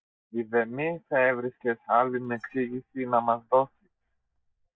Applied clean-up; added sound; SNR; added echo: neural mask model DeepFilterNet 3.